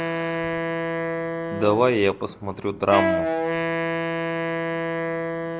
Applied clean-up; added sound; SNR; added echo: none; Wind instrument, woodwind instrument; 0 dB; none.